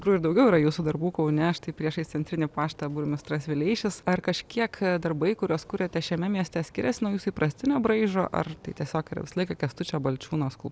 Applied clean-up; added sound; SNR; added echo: none; none; none; none.